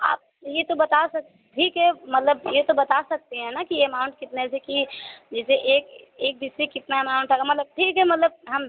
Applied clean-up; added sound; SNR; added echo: none; none; none; none.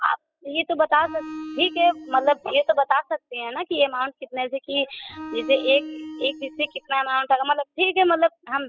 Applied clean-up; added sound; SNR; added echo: classical method spectral subtraction.